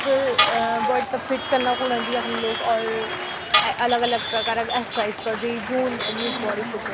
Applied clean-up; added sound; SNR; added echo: none; Applause / Crowd / Cheering + Tools; 3 dB; none.